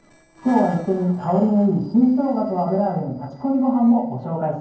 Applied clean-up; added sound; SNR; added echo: neural separator model SepFormer DNS4.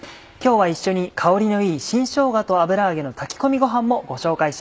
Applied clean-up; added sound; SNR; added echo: none; none; none; none.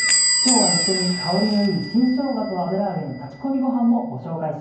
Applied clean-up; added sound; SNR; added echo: none; Squeak / Bell; 1 dB; reverberation time 0.9 s.